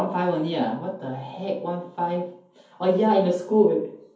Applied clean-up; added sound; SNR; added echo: none; none; none; reverberation time 0.5 s.